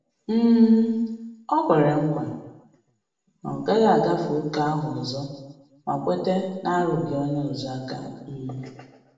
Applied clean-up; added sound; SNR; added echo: none; none; none; reverberation time 1.0 s.